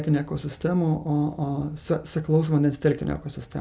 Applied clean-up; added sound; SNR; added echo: none; none; none; none.